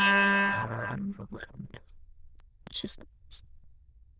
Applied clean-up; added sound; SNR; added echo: neural diffusion model UNIVERSE++.